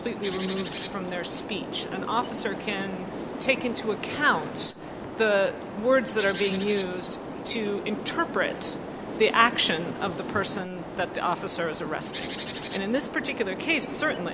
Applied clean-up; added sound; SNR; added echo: none; Bird; 7 dB; none.